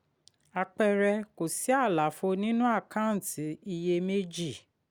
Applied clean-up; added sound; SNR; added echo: none; none; none; none.